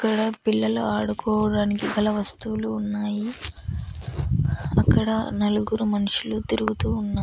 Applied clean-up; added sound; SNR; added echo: none; none; none; none.